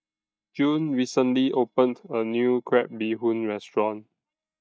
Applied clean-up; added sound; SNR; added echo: neural mask model DeepFilterNet 3.